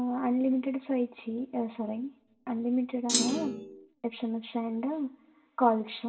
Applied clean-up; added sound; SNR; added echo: none; Thump, thud; 0 dB; reverberation time 0.4 s.